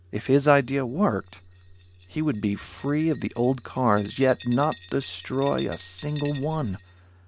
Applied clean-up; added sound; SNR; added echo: none; Glass; 17 dB; none.